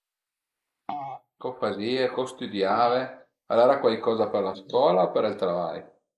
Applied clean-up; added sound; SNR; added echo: neural mask model Resemble Enhance denoiser.